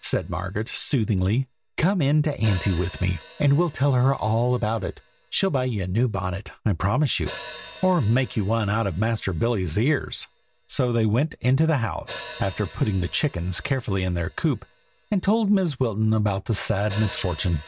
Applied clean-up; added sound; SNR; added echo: none; Hi-hat; 16 dB; none.